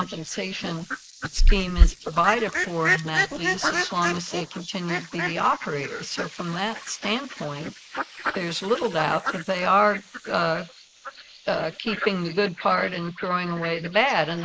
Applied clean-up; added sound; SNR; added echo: neural mask model Resemble Enhance denoiser.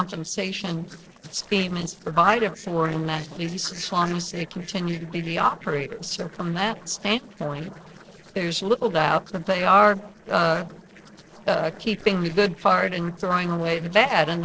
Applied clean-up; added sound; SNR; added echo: neural separator model SepFormer DNS4.